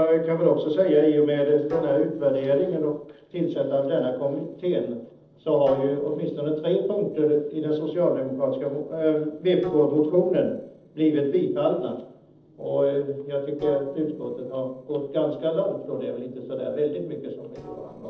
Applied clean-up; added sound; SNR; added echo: neural separator model SepFormer DNS4.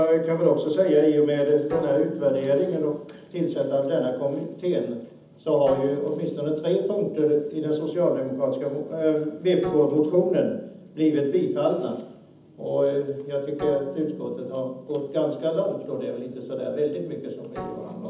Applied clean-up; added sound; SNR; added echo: none; Bowed string instrument; 19 dB; reverberation time 0.8 s.